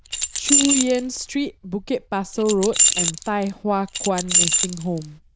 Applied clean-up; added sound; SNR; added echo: neural diffusion model UNIVERSE++.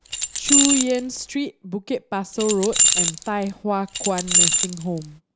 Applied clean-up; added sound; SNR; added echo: none; Keys jangling; -4 dB; none.